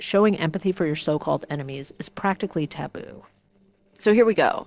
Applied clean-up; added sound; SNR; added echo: neural separator model SepFormer DNS4.